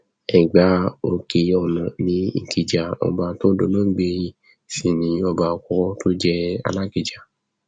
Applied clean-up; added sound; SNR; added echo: none; none; none; none.